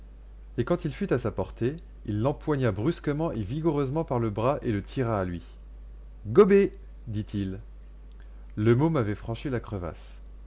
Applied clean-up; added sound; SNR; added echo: none; none; none; none.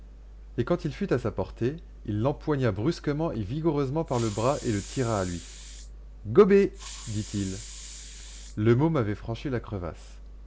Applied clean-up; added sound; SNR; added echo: none; Hiss; 17 dB; none.